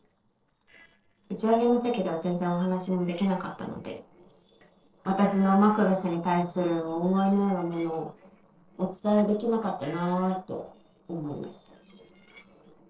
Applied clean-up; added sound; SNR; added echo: neural separator model SepFormer DNS4.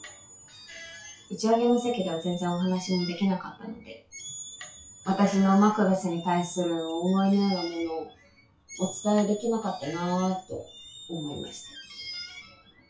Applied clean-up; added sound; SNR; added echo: classical method WPE with log-MMSE.